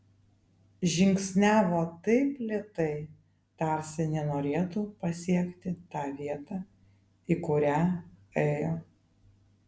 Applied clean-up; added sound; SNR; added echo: none; none; none; none.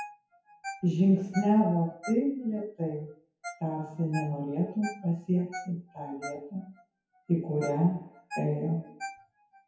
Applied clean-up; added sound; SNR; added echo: classical method WPE with log-MMSE.